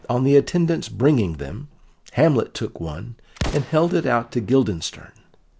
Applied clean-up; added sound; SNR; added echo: none; Explosion; 16 dB; none.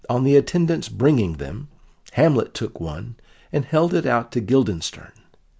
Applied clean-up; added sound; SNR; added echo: none; none; none; none.